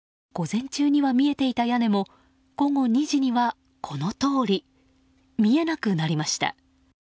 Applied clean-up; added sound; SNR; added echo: none; none; none; none.